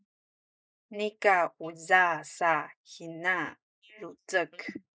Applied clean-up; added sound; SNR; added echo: neural mask model Resemble Enhance denoiser.